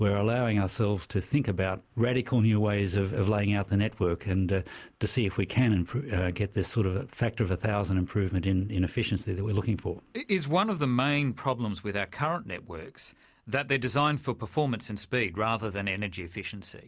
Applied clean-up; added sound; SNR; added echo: none; none; none; none.